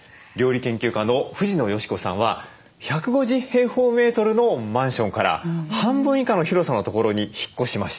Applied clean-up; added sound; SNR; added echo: none; none; none; none.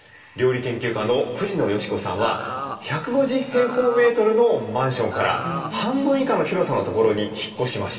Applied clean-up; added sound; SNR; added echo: none; Burping, eructation; 9 dB; reverberation time 2.4 s.